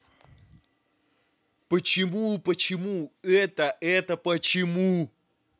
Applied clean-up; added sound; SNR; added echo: none; none; none; none.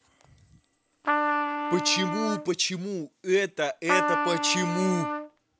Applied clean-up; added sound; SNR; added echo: none; Trumpet; 0 dB; none.